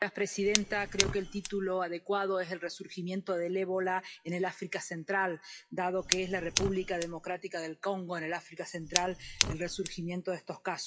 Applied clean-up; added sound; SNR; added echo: classical method WPE with log-MMSE.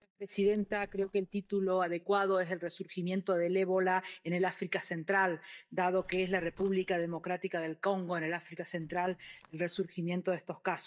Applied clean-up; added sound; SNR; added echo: neural mask model DeepFilterNet 3.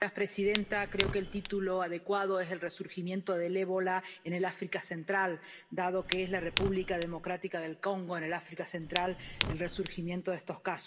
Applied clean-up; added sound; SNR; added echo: none; Fire; 2 dB; reverberation time 1.0 s.